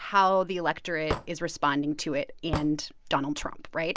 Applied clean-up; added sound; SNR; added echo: none; Hammer / Wood; 10 dB; none.